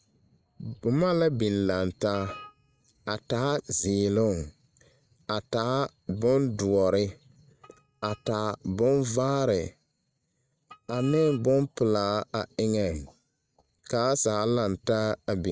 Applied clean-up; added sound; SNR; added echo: neural mask model RNNoise.